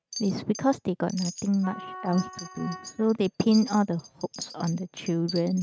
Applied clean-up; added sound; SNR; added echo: neural mask model RNNoise.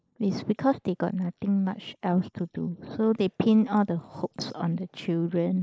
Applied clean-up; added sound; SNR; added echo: neural mask model Resemble Enhance denoiser.